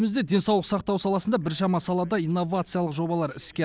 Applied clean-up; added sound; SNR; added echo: none; none; none; none.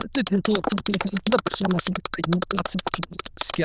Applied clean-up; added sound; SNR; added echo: neural diffusion model UNIVERSE++.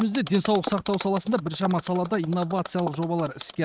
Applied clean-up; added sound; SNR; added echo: neural mask model RNNoise.